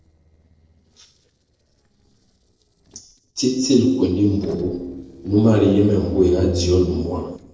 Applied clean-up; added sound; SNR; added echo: neural separator model SepFormer DNS4.